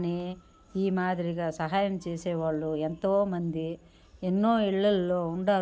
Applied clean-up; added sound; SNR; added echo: none; none; none; none.